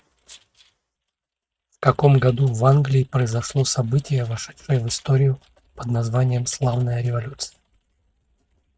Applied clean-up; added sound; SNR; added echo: neural mask model RNNoise.